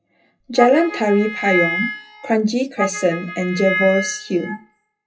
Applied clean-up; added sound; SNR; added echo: classical method WPE with log-MMSE.